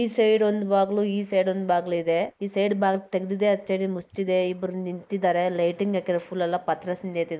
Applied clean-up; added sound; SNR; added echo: neural mask model Resemble Enhance denoiser.